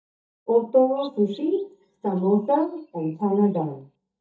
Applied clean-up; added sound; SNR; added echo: neural mask model DeepFilterNet 3.